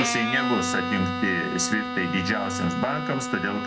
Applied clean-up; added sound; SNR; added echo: none; Bowed string instrument; 2 dB; none.